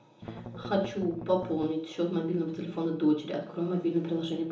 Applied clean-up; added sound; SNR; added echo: none; Strum; 11 dB; reverberation time 0.8 s.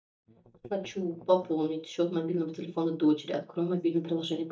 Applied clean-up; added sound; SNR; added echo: neural mask model DeepFilterNet 3.